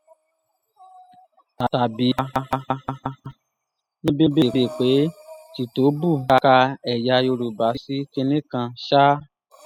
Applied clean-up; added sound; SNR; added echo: classical method spectral subtraction.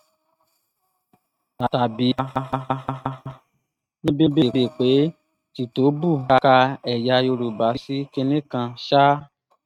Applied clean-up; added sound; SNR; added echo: neural mask model RNNoise.